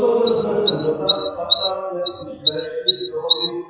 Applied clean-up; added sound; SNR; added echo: classical method WPE with log-MMSE.